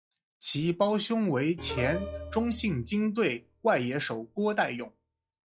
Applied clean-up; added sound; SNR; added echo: classical method log-MMSE.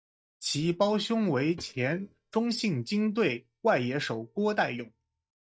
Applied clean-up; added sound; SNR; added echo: neural mask model DeepFilterNet 3.